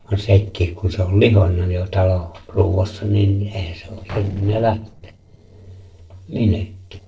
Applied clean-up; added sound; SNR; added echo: neural separator model SepFormer DNS4.